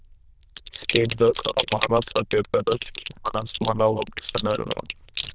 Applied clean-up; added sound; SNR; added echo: neural diffusion model UNIVERSE++.